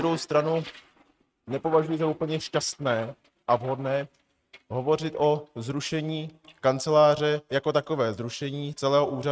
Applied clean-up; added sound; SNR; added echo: neural mask model RNNoise.